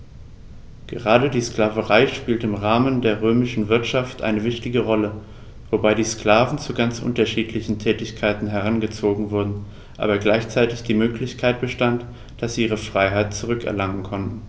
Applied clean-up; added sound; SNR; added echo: none; none; none; none.